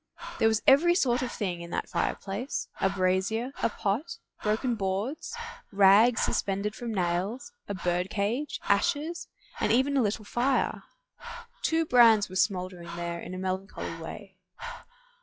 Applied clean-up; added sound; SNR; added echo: classical method log-MMSE.